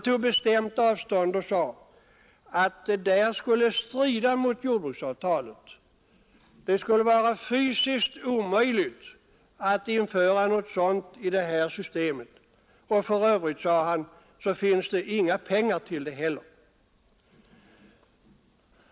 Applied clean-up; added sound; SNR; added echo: none; none; none; none.